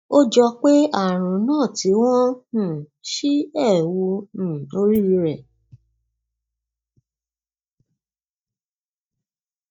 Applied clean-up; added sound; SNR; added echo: neural mask model DeepFilterNet 3.